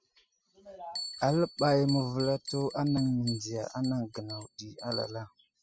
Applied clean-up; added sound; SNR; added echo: classical method spectral subtraction.